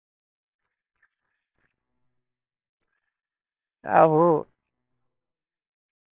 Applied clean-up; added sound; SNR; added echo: neural separator model SepFormer WHAMR!.